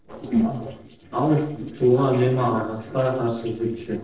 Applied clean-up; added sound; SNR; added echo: neural separator model SepFormer DNS4.